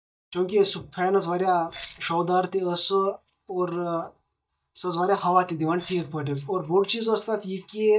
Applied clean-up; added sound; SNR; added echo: neural mask model DeepFilterNet 3.